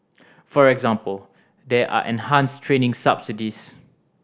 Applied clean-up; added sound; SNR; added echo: none; none; none; none.